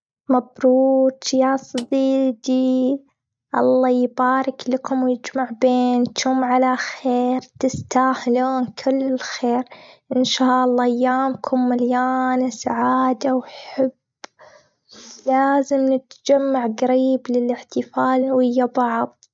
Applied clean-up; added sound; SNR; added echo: neural mask model RNNoise.